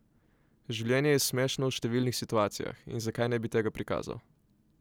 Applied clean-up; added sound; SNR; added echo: none; none; none; none.